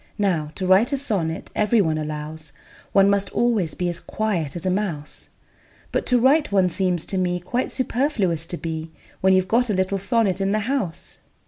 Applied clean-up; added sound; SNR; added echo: none; none; none; none.